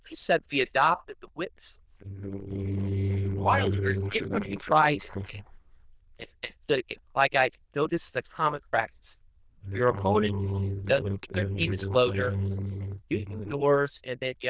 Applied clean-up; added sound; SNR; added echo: neural diffusion model UNIVERSE++.